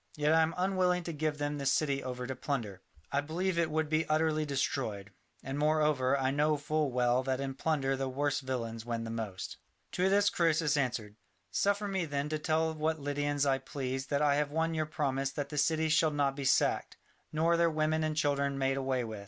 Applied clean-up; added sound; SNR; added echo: none; none; none; none.